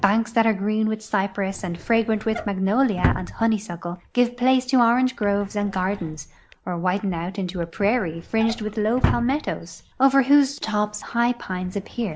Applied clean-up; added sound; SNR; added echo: none; Drawer open or close; 11 dB; none.